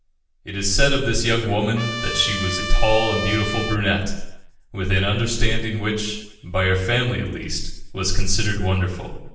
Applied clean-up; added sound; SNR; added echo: none; Trumpet; 8 dB; reverberation time 0.7 s.